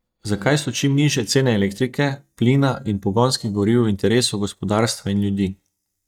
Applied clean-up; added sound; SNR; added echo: neural mask model DeepFilterNet 3.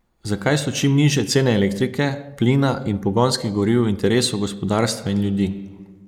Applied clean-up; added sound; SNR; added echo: neural mask model Resemble Enhance denoiser.